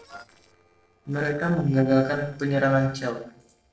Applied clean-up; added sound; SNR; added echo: neural separator model SepFormer DNS4.